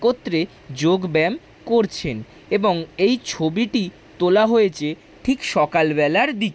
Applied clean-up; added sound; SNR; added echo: none; none; none; none.